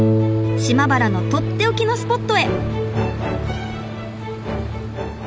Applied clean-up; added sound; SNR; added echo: none; Harp; 0 dB; none.